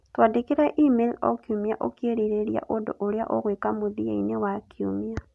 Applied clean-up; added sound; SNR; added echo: none; none; none; none.